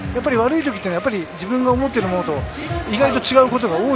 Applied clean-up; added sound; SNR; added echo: none; none; none; none.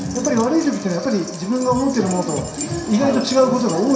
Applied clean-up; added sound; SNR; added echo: none; Keys jangling; 17 dB; reverberation time 0.7 s.